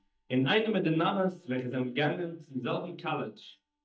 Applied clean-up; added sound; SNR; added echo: neural mask model DeepFilterNet 3.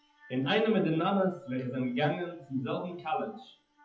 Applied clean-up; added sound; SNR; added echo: classical method WPE with log-MMSE.